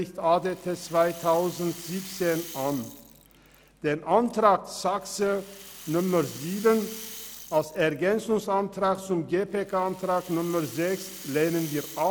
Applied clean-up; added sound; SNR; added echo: none; Rattle; 17 dB; none.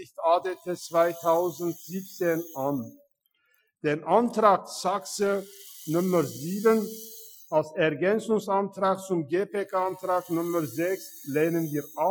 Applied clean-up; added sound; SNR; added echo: classical method Wiener filter.